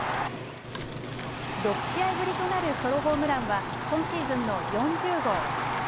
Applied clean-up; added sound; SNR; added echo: none; Truck; 7 dB; none.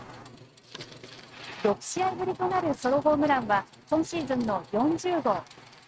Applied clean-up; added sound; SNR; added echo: neural mask model RNNoise.